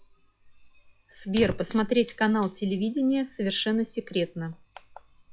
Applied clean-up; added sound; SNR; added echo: classical method log-MMSE.